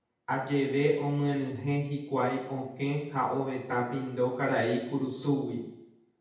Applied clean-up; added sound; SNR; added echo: none; none; none; reverberation time 0.8 s.